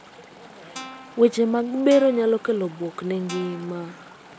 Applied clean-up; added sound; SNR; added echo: none; Chatter / Stream + Guitar; 18 dB; none.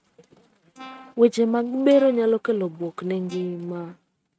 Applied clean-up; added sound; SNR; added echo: neural mask model RNNoise.